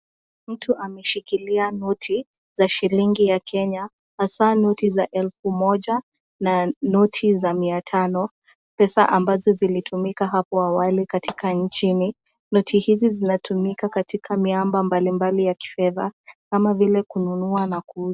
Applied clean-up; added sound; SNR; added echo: neural separator model SepFormer DNS4.